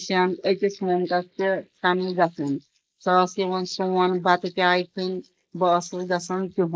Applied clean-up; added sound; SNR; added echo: neural mask model Resemble Enhance denoiser.